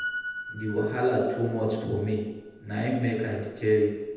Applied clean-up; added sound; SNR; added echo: none; Piano; 13 dB; reverberation time 1.0 s.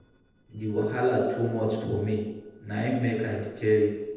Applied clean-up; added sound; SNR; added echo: neural separator model SepFormer DNS4.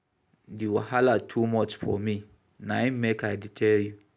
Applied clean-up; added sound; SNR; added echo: none; none; none; none.